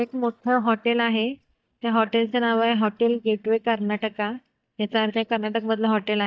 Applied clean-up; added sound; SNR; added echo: neural mask model DeepFilterNet 3.